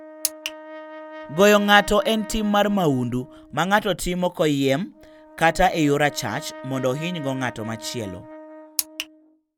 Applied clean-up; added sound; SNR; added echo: none; Brass instrument; 18 dB; none.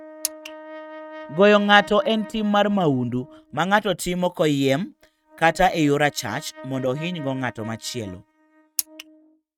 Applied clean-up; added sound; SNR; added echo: neural mask model RNNoise.